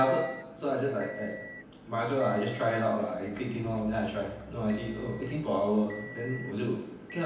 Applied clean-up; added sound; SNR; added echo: none; Motor vehicle (road) / Engine; 16 dB; reverberation time 0.9 s.